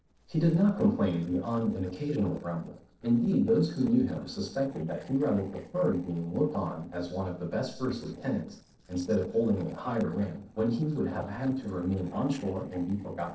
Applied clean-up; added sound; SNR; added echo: neural separator model SepFormer DNS4.